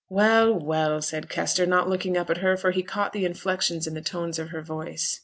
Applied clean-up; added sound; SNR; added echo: none; none; none; none.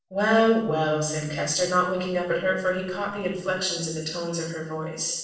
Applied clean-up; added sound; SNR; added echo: neural separator model SepFormer DNS4.